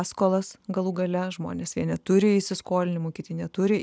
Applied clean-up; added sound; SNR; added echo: none; none; none; none.